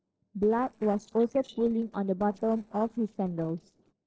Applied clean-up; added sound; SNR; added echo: neural separator model SepFormer DNS4.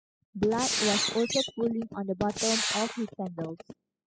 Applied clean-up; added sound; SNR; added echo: classical method spectral subtraction.